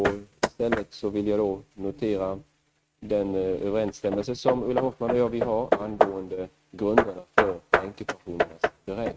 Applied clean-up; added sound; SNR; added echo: neural mask model RNNoise.